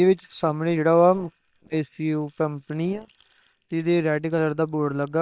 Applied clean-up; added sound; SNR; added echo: neural separator model SepFormer WHAM!.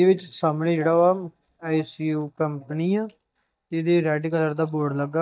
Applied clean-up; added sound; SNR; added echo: neural mask model DeepFilterNet 3.